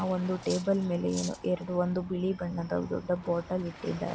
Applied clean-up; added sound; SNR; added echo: none; Waves, surf + Cutlery, silverware; 16 dB; none.